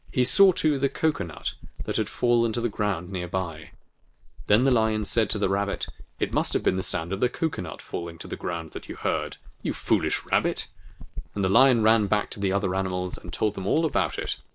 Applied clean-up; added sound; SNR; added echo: neural mask model Resemble Enhance denoiser.